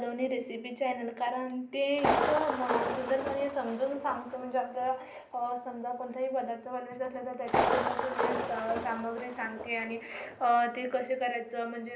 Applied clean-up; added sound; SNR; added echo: none; Thunder; 3 dB; reverberation time 0.5 s.